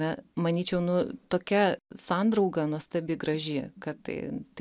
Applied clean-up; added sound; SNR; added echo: none; none; none; none.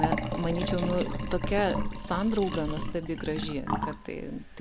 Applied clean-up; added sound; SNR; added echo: none; Liquid + Engine; 1 dB; none.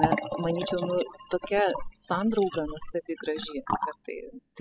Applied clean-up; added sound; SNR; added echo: classical method spectral subtraction.